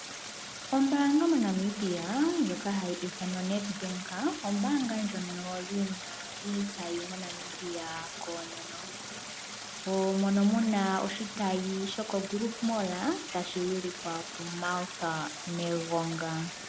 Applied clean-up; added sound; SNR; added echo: none; Stream; 10 dB; none.